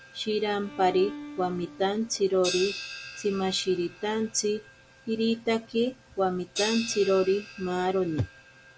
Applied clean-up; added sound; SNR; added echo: none; Bowed string instrument + Crash cymbal; 13 dB; none.